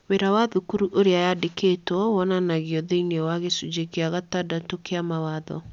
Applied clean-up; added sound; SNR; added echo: none; none; none; none.